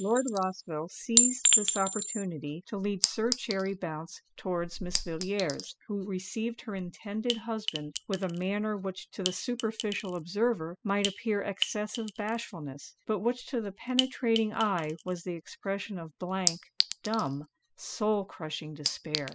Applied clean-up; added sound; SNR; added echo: classical method spectral subtraction.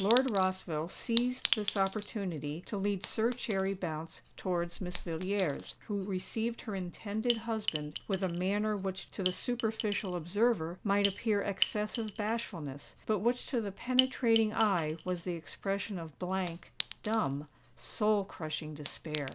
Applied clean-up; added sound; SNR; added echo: none; Chink, clink; 1 dB; none.